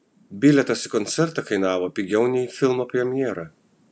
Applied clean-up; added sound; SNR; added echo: none; none; none; none.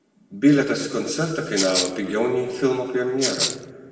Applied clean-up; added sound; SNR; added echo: none; Rattle (instrument); 3 dB; reverberation time 1.7 s.